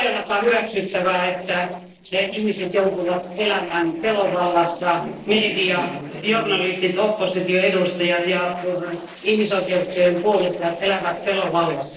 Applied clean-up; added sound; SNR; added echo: neural separator model SepFormer DNS4.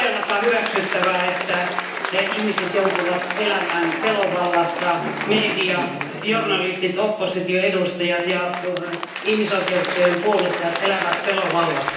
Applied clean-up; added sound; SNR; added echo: none; Applause / Crowd; 6 dB; reverberation time 0.9 s.